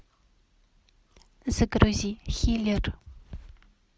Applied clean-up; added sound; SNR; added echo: none; none; none; none.